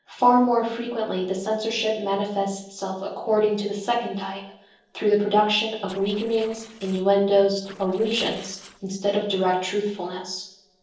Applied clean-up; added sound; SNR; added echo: neural separator model SepFormer DNS4.